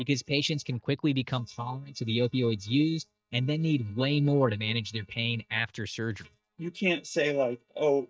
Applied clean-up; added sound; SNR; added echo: neural mask model DeepFilterNet 3.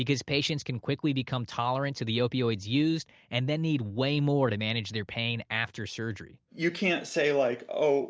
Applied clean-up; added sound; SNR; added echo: none; none; none; none.